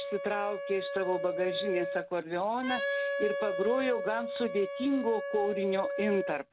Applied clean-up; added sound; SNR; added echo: none; Wind instrument, woodwind instrument; 4 dB; none.